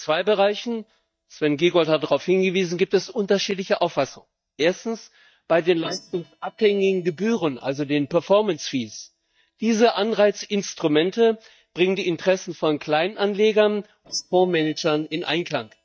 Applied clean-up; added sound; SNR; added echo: neural mask model DeepFilterNet 3.